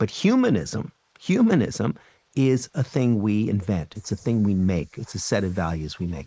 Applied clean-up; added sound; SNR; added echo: neural mask model Resemble Enhance denoiser.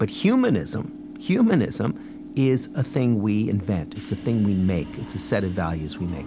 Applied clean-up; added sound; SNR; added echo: none; Subway, metro, underground / Train; 14 dB; none.